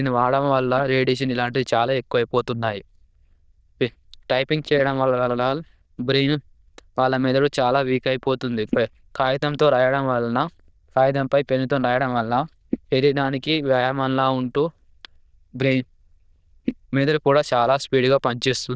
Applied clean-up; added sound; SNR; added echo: neural diffusion model UNIVERSE++.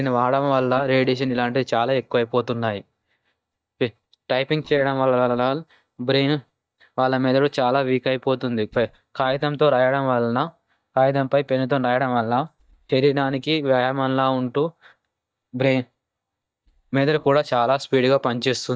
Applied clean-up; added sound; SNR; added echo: neural mask model DeepFilterNet 3.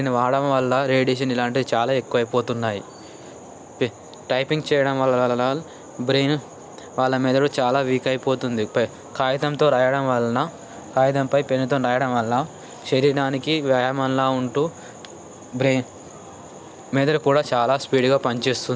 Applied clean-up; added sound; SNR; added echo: none; none; none; none.